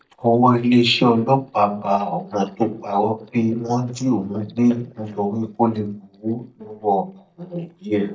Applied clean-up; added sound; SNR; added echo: neural mask model DeepFilterNet 3.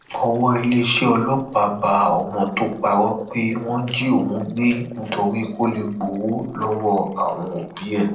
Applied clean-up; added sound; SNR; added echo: neural separator model SepFormer DNS4.